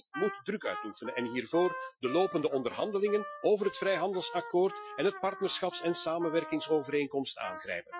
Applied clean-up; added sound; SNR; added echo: classical method Wiener filter.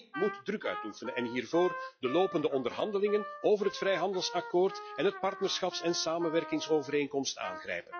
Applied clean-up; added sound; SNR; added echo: classical method log-MMSE.